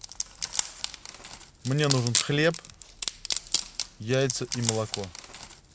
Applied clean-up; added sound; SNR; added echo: none; Wood; 3 dB; none.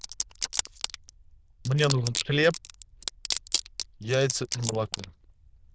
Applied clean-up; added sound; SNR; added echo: neural diffusion model UNIVERSE++.